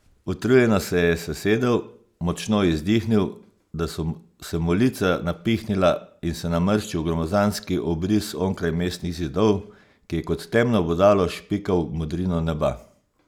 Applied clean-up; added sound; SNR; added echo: none; none; none; none.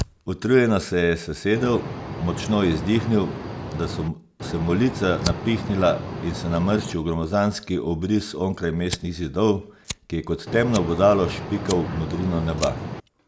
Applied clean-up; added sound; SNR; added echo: none; Fire + Boat, Water vehicle; 9 dB; none.